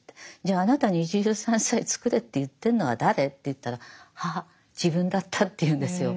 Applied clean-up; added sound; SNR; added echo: none; none; none; none.